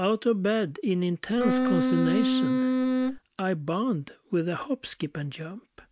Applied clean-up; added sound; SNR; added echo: none; Wind instrument, woodwind instrument; -4 dB; none.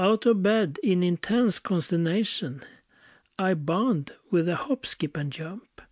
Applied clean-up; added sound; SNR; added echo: none; none; none; none.